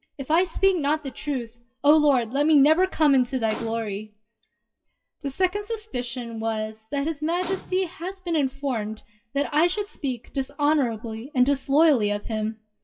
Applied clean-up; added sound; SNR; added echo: classical method WPE with log-MMSE.